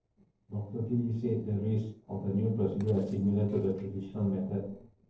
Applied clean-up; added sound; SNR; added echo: neural separator model SepFormer DNS4.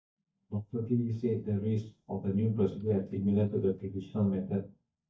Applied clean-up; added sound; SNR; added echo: neural mask model DeepFilterNet 3.